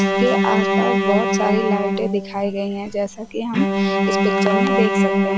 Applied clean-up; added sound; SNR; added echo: none; Bowed string instrument; -4 dB; none.